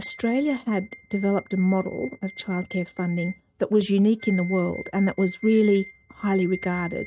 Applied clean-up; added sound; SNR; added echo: neural mask model RNNoise.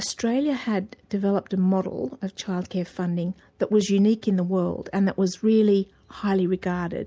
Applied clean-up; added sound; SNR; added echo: none; none; none; none.